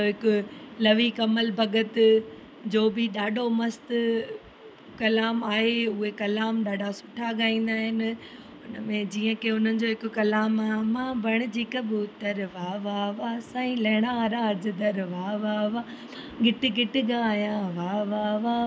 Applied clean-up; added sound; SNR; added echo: none; none; none; none.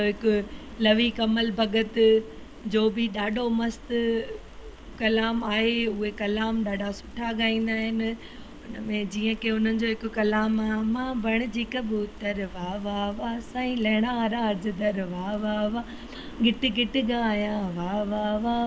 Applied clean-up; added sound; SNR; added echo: none; Crackle; 17 dB; none.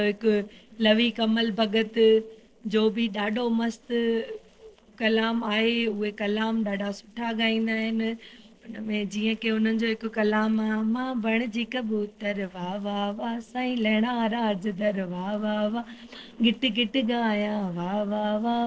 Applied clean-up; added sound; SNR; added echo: neural separator model SepFormer DNS4.